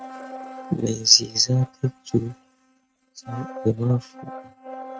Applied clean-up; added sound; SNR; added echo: neural mask model RNNoise.